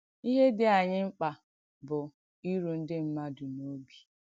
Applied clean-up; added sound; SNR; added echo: none; none; none; none.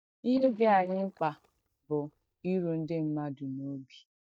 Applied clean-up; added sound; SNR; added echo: neural mask model DeepFilterNet 3.